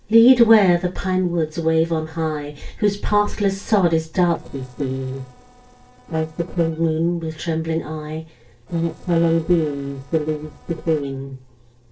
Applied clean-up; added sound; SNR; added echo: neural separator model SepFormer DNS4.